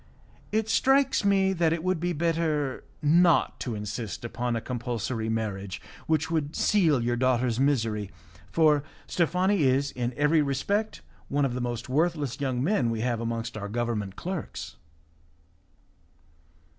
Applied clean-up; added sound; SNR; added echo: none; none; none; none.